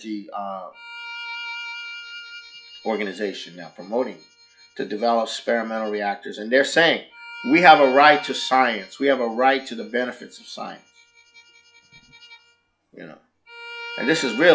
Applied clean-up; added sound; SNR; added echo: classical method log-MMSE.